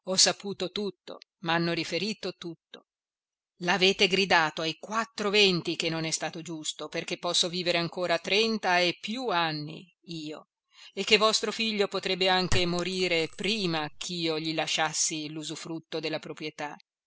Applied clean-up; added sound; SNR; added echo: none; Chink, clink; 4 dB; none.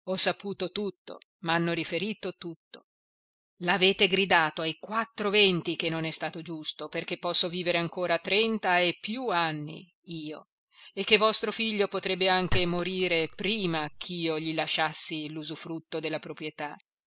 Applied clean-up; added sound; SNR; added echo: neural mask model DeepFilterNet 3.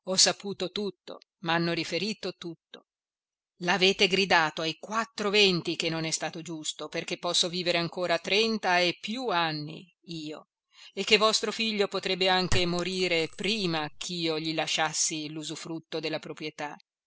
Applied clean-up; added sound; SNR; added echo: neural separator model SepFormer DNS4.